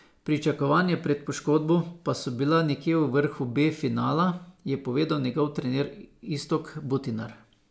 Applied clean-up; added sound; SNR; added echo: none; none; none; none.